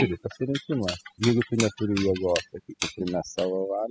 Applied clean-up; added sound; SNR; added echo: classical method spectral subtraction.